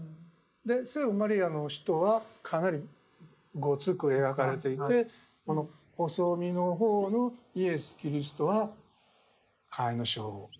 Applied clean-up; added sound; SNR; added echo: neural mask model Resemble Enhance denoiser.